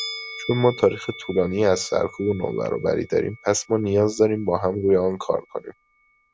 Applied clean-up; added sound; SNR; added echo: none; Musical instrument; 18 dB; none.